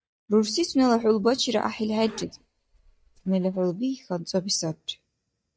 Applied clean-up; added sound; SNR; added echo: neural mask model DeepFilterNet 3.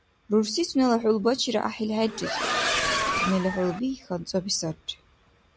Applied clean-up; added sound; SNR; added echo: none; Accelerating, revving, vroom; 0 dB; none.